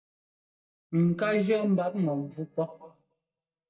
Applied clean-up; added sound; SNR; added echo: neural mask model DeepFilterNet 3.